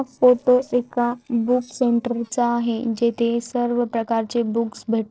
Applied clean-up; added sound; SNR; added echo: neural separator model SepFormer DNS4.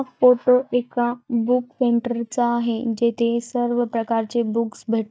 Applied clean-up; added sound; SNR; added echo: neural mask model DeepFilterNet 3.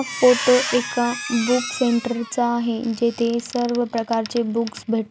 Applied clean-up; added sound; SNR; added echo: none; Squeak; 11 dB; none.